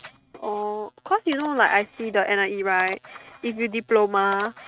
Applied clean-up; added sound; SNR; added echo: neural mask model RNNoise.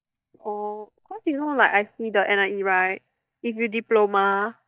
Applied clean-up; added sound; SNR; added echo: neural mask model DeepFilterNet 3.